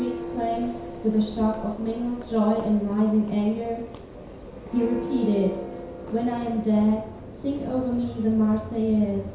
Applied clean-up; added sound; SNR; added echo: none; Church bell; 11 dB; reverberation time 0.7 s.